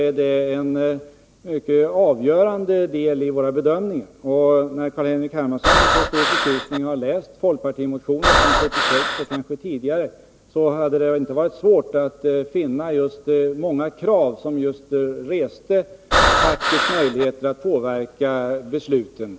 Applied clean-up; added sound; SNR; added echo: none; Breathing; -3 dB; none.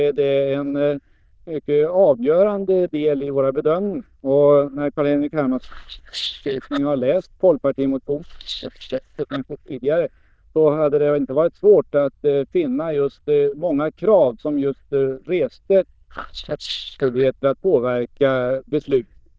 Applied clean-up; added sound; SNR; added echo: neural diffusion model UNIVERSE++.